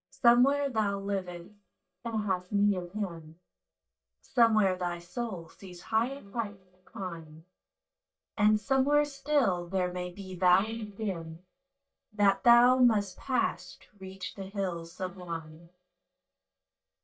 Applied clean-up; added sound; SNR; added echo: neural mask model DeepFilterNet 3.